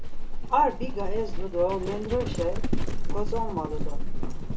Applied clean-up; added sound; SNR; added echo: none; Livestock, farm animals, working animals; -5 dB; reverberation time 0.3 s.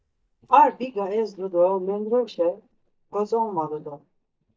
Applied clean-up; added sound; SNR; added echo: neural mask model DeepFilterNet 3.